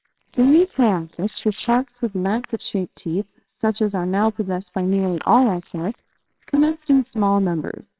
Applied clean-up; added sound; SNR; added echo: neural separator model SepFormer WHAMR!.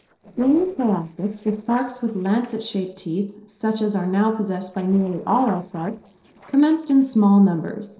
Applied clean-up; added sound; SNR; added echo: neural separator model SepFormer DNS4.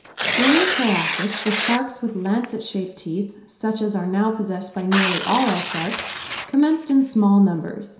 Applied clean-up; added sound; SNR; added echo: none; Tearing; 7 dB; reverberation time 0.7 s.